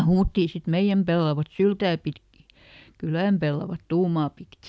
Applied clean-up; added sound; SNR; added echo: none; none; none; none.